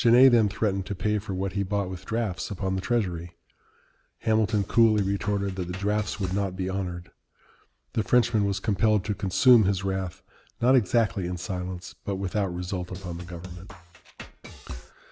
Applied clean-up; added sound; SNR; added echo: none; Drum kit; 14 dB; none.